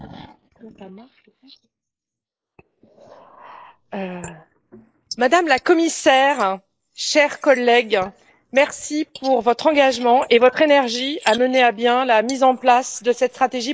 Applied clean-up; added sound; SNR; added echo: neural mask model Resemble Enhance denoiser.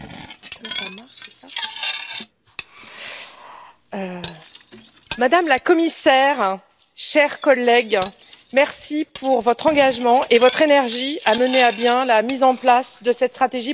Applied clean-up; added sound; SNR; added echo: none; Cutlery, silverware; 13 dB; none.